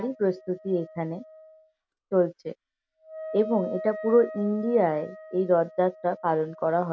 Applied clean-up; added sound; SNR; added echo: none; Wind instrument, woodwind instrument; 15 dB; none.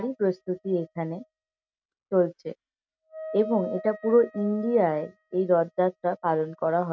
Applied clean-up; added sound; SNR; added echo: neural mask model RNNoise.